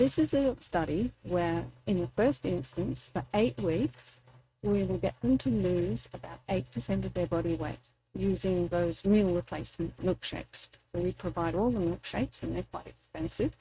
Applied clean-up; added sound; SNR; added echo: neural mask model RNNoise.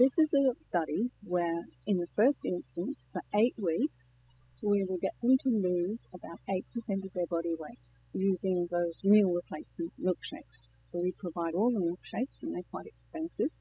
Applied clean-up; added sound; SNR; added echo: classical method spectral subtraction.